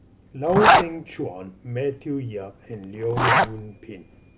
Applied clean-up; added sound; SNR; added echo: none; Zipper (clothing); -4 dB; none.